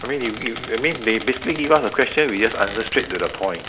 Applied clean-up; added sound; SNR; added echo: none; Squeak; 12 dB; none.